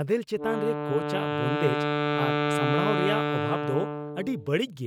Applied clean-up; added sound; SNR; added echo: none; Wind instrument, woodwind instrument; -1 dB; none.